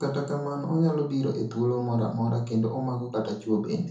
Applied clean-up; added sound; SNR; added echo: none; none; none; reverberation time 0.6 s.